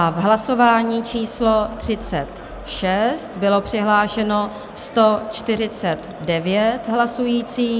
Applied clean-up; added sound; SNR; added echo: none; Crowd; 19 dB; none.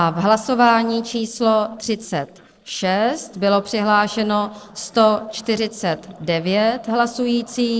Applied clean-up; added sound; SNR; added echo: neural separator model SepFormer DNS4.